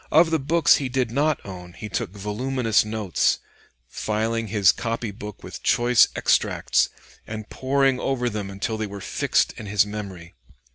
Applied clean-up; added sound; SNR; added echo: none; none; none; none.